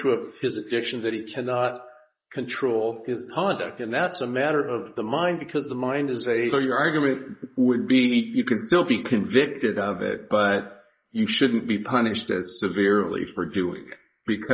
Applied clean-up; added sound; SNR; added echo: neural mask model Resemble Enhance denoiser.